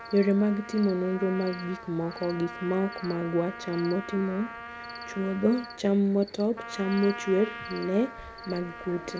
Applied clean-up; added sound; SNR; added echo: none; Cricket + Trumpet; 13 dB; none.